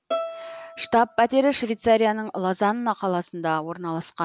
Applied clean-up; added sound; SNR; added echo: none; Bowed string instrument; 13 dB; none.